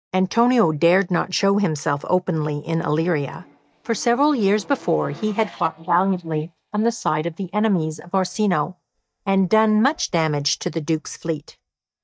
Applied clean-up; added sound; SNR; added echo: neural mask model DeepFilterNet 3.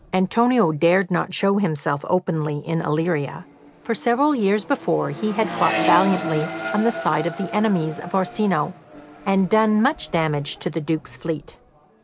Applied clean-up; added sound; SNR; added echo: none; Accelerating, revving, vroom; 11 dB; none.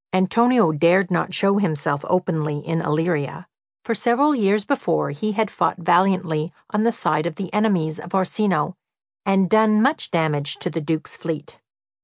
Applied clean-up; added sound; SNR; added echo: none; none; none; none.